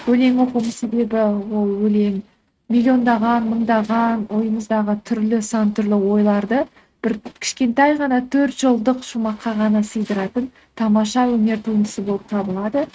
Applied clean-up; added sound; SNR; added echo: neural mask model RNNoise.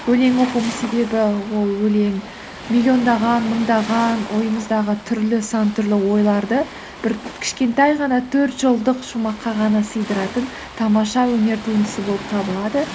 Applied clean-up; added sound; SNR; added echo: none; Waves, surf; 14 dB; none.